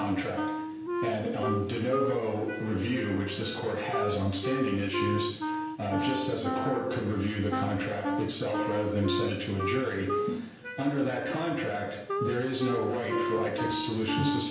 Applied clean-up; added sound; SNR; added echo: none; Wind instrument, woodwind instrument; 4 dB; reverberation time 0.5 s.